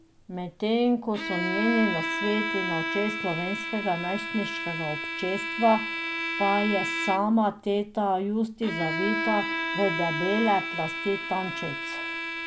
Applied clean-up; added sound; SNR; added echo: none; Bowed string instrument; 4 dB; none.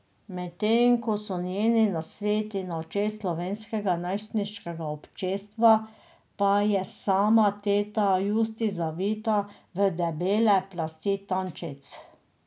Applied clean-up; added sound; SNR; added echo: none; none; none; none.